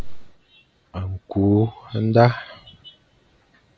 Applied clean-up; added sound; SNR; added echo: none; none; none; none.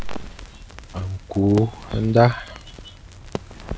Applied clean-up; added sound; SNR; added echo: none; Crackle; 12 dB; none.